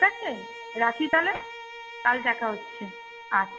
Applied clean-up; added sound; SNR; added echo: none; Bowed string instrument; 13 dB; none.